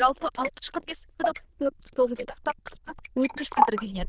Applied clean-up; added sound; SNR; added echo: neural diffusion model UNIVERSE++.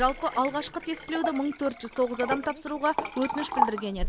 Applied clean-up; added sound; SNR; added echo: none; Liquid; 4 dB; none.